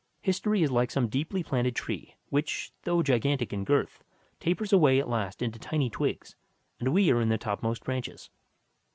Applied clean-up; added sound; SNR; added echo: none; none; none; none.